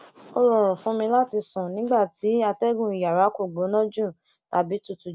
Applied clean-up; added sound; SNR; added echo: none; none; none; none.